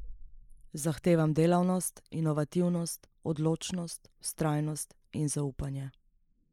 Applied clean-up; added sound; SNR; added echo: neural mask model Resemble Enhance denoiser.